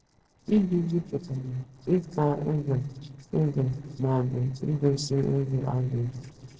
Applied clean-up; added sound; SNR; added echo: neural separator model SepFormer DNS4.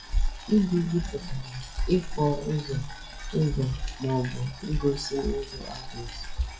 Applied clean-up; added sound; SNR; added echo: classical method WPE with log-MMSE.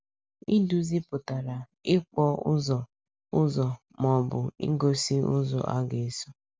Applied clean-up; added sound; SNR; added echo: none; none; none; none.